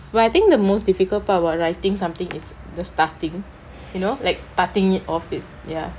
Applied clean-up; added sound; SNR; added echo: none; none; none; none.